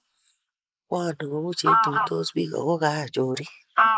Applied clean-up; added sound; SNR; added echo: neural mask model Resemble Enhance denoiser.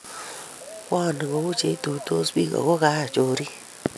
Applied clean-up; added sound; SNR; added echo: none; none; none; none.